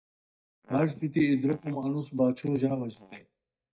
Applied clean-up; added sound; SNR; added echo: neural mask model DeepFilterNet 3.